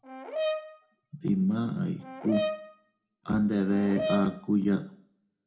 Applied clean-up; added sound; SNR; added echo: none; Brass instrument; 7 dB; reverberation time 0.4 s.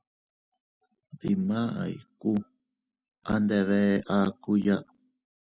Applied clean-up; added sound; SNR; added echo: none; none; none; none.